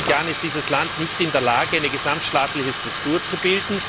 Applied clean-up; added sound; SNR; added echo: none; Bathtub (filling or washing); 5 dB; none.